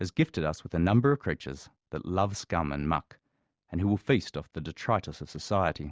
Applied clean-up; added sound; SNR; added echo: none; none; none; none.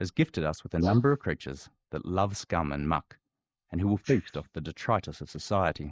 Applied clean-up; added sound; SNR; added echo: neural mask model Resemble Enhance denoiser.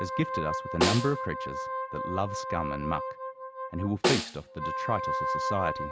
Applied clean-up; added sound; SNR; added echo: none; Wind instrument, woodwind instrument + Snare drum; 0 dB; none.